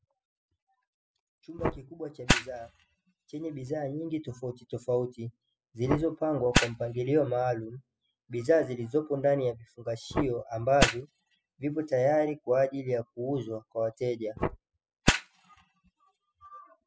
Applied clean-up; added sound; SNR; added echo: classical method spectral subtraction.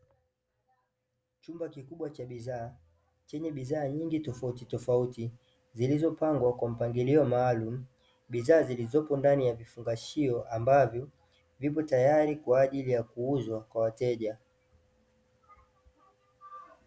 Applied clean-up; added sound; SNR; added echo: none; none; none; none.